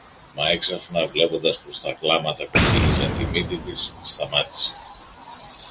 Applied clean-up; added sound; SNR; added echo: none; Boom; 1 dB; none.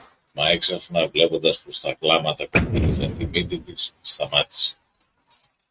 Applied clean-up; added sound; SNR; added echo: neural mask model RNNoise.